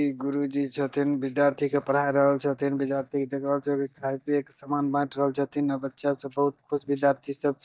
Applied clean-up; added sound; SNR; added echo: neural mask model DeepFilterNet 3.